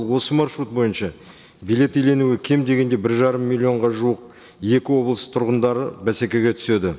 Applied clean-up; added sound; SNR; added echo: none; none; none; none.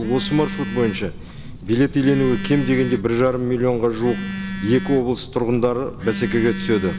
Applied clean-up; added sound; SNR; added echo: none; Telephone; 8 dB; none.